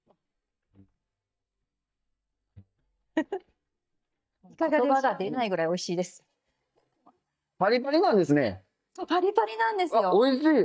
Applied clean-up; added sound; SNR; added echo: neural mask model DeepFilterNet 3.